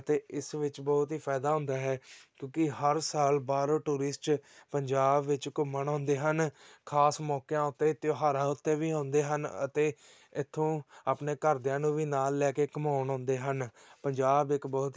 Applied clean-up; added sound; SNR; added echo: none; none; none; none.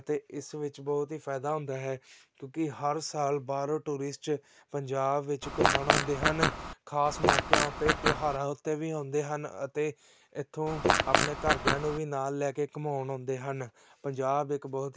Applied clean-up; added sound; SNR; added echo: none; Fart; -5 dB; none.